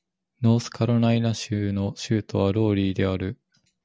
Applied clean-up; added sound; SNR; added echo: none; none; none; none.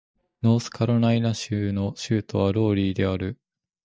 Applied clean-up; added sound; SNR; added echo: neural mask model DeepFilterNet 3.